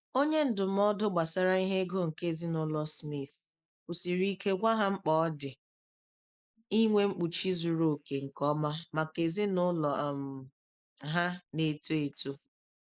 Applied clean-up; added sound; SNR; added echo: neural mask model Resemble Enhance denoiser.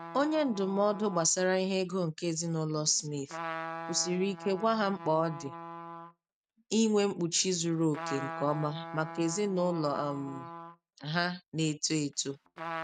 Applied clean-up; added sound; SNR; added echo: neural mask model RNNoise.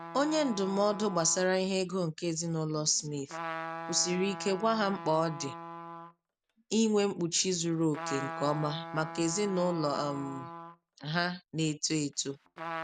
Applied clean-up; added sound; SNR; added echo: none; Trumpet; 12 dB; none.